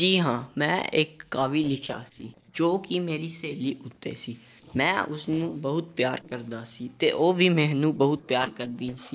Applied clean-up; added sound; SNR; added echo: neural separator model SepFormer DNS4.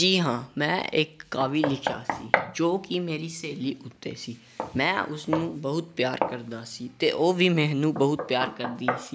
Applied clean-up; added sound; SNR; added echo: none; Knock; 8 dB; none.